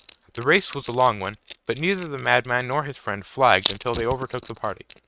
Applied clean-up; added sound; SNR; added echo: neural mask model RNNoise.